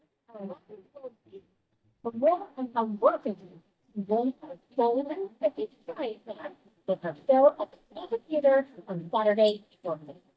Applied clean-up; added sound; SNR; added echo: neural mask model DeepFilterNet 3.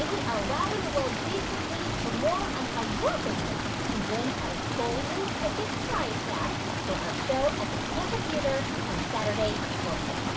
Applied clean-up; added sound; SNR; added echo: none; Stream; -2 dB; reverberation time 0.1 s.